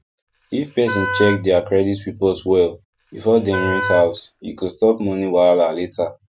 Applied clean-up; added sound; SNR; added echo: none; Wind instrument, woodwind instrument; 8 dB; none.